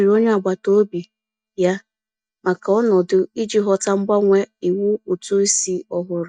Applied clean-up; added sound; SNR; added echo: neural mask model DeepFilterNet 3.